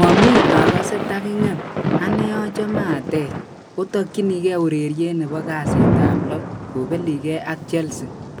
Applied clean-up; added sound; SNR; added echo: none; Thunder / Rain; -1 dB; none.